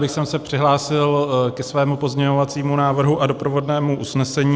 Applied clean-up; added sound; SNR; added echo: none; none; none; none.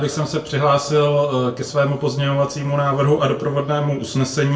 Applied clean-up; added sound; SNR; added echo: none; none; none; reverberation time 0.3 s.